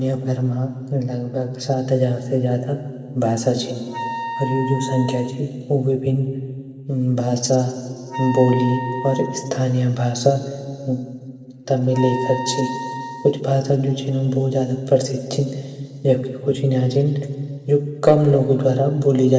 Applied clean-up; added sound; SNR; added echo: none; Wind instrument, woodwind instrument; 12 dB; reverberation time 2.0 s.